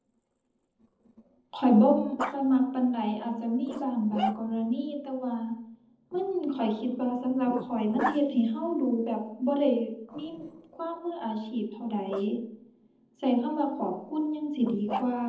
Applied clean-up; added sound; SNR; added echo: neural separator model SepFormer DNS4.